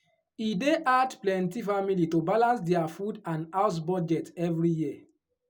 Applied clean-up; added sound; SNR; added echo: none; none; none; none.